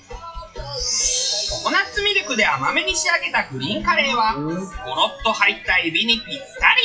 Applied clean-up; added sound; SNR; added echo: classical method WPE with log-MMSE.